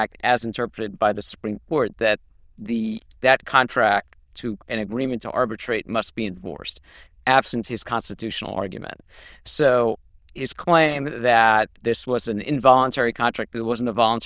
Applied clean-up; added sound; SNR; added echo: neural diffusion model UNIVERSE++.